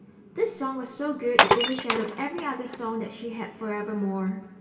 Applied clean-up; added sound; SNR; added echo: none; Glass; -3 dB; reverberation time 2.0 s.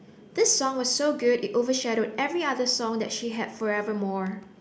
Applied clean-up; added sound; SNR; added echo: none; none; none; none.